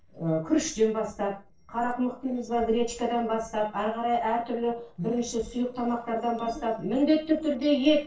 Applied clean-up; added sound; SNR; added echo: neural separator model SepFormer DNS4.